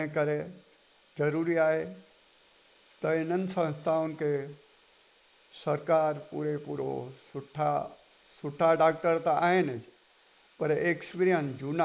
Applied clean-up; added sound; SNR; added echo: neural mask model Resemble Enhance denoiser.